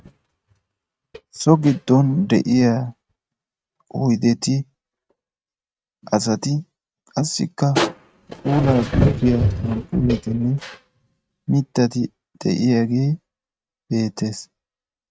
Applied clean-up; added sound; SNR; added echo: neural mask model RNNoise.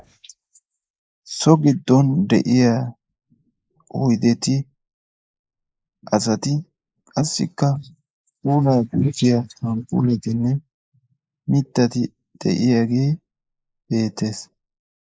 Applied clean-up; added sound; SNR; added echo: neural mask model Resemble Enhance denoiser.